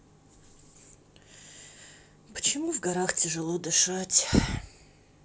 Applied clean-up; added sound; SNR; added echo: none; none; none; none.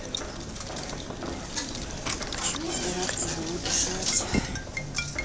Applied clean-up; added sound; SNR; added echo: none; Knock; -2 dB; none.